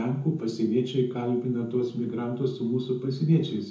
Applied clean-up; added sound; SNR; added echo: none; none; none; reverberation time 0.6 s.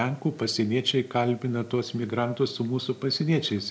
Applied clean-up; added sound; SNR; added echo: none; none; none; none.